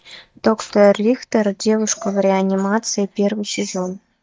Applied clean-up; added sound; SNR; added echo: neural mask model DeepFilterNet 3.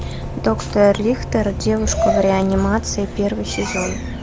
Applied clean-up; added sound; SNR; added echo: none; Bus; 8 dB; none.